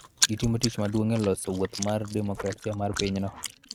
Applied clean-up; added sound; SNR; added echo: neural mask model RNNoise.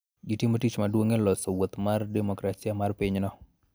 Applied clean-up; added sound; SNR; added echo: none; none; none; none.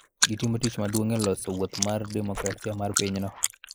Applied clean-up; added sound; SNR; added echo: neural mask model Resemble Enhance denoiser.